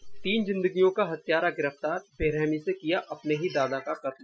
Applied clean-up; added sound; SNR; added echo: classical method Wiener filter.